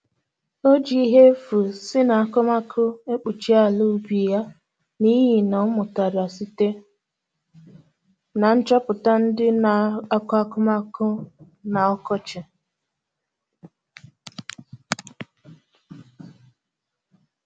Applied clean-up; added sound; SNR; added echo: none; none; none; none.